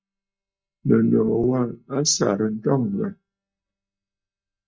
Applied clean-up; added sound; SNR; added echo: neural mask model DeepFilterNet 3.